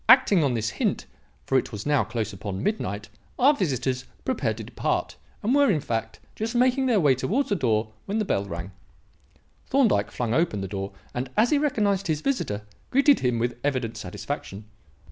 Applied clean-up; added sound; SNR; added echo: none; none; none; none.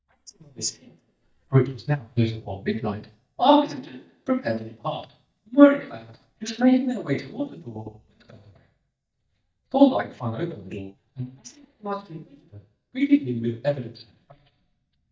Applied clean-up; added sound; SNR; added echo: neural mask model DeepFilterNet 3.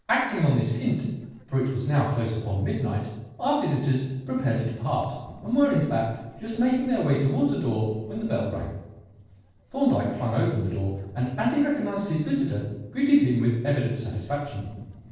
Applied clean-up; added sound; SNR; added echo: neural separator model SepFormer DNS4.